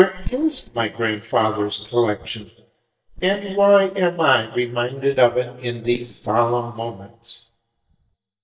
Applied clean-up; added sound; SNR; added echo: neural mask model DeepFilterNet 3.